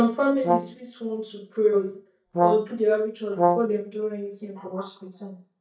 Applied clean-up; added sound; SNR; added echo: neural mask model DeepFilterNet 3.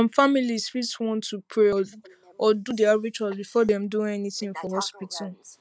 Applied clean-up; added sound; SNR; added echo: none; none; none; none.